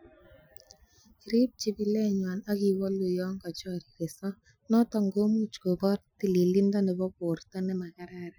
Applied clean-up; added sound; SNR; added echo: classical method Wiener filter.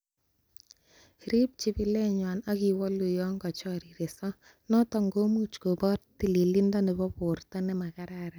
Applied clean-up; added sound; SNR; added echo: none; none; none; none.